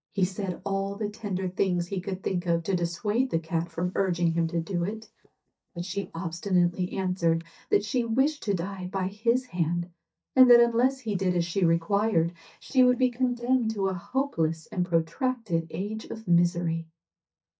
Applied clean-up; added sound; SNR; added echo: neural mask model DeepFilterNet 3.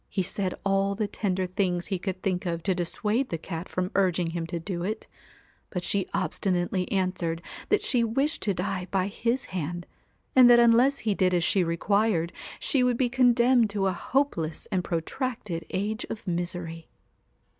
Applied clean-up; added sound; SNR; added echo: none; none; none; none.